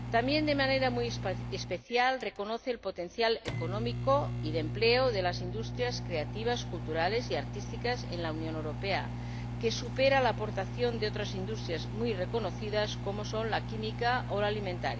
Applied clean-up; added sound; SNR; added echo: none; Microwave oven; 5 dB; none.